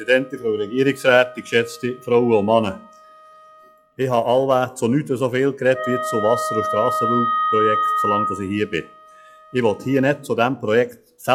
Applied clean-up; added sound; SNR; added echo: classical method log-MMSE.